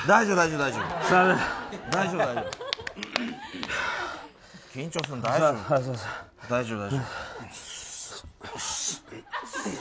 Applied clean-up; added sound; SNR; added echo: none; none; none; none.